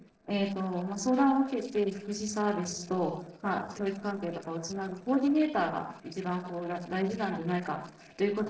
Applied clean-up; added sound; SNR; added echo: neural separator model SepFormer DNS4.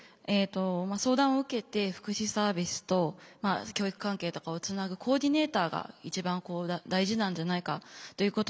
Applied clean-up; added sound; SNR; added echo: none; none; none; none.